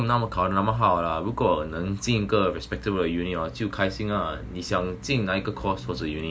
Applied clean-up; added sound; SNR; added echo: none; none; none; none.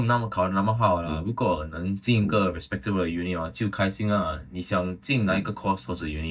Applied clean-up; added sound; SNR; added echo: neural mask model DeepFilterNet 3.